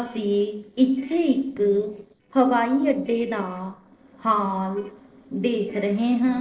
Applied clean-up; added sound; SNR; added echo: neural separator model SepFormer DNS4.